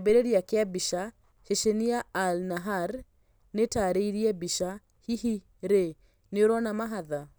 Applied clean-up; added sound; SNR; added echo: none; none; none; none.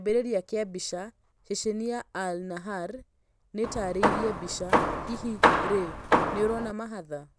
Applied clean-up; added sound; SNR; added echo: none; Hammer; -5 dB; none.